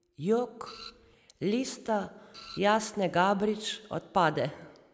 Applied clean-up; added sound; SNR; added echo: none; Printer; 18 dB; none.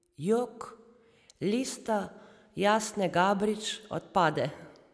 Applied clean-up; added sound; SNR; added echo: none; none; none; none.